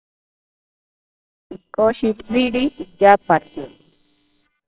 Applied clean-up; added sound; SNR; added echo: neural separator model SepFormer WHAMR!.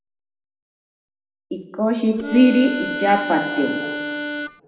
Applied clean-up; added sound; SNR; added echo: none; Harmonica; 5 dB; reverberation time 1.8 s.